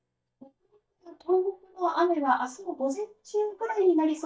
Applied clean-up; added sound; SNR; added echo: neural mask model DeepFilterNet 3.